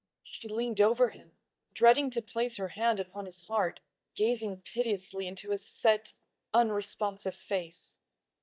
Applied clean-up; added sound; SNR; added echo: neural mask model DeepFilterNet 3.